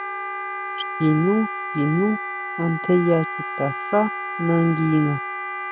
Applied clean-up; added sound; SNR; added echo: none; Wind instrument, woodwind instrument; 7 dB; none.